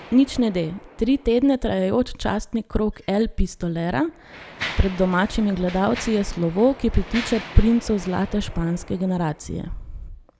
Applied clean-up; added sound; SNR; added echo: none; Mechanisms; 17 dB; none.